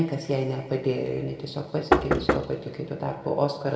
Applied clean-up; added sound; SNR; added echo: none; Knock; -1 dB; reverberation time 1.7 s.